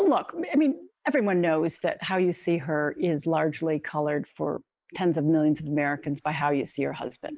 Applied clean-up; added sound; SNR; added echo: neural mask model Resemble Enhance denoiser.